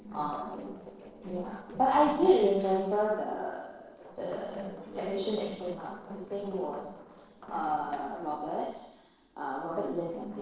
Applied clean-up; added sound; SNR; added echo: neural separator model SepFormer DNS4.